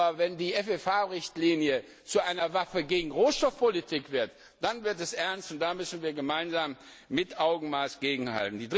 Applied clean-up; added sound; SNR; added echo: none; none; none; none.